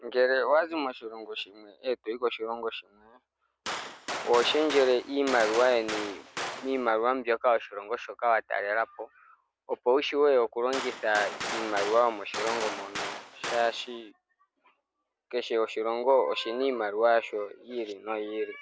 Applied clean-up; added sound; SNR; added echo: none; Gunshot, gunfire; 8 dB; none.